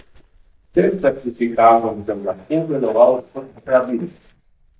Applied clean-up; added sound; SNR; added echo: neural mask model DeepFilterNet 3.